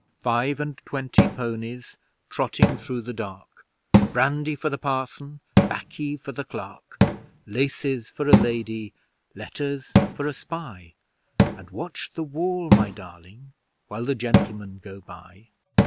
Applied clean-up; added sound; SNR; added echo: none; Cupboard open or close / Drawer open or close; -4 dB; none.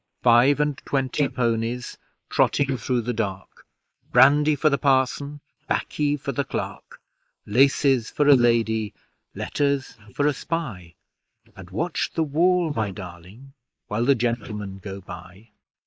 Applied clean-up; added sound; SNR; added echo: neural mask model Resemble Enhance denoiser.